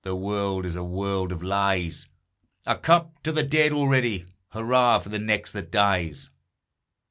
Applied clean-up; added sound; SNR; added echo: none; none; none; none.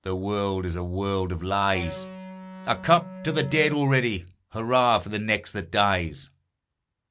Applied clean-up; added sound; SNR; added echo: none; Electric guitar; 12 dB; none.